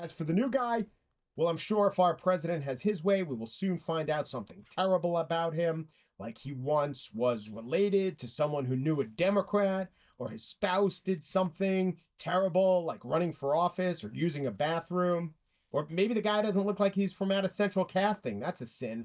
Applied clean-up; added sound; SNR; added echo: neural mask model DeepFilterNet 3.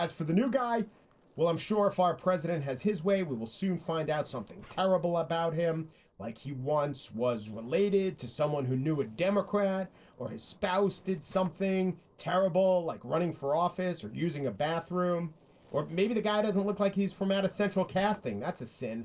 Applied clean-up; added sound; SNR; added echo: neural separator model SepFormer DNS4.